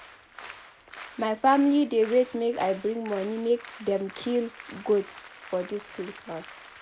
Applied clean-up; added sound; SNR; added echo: none; Applause; 18 dB; none.